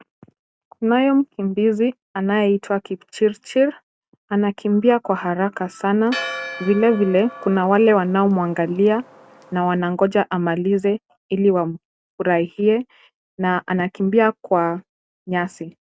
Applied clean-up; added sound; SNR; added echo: none; Church bell; 14 dB; none.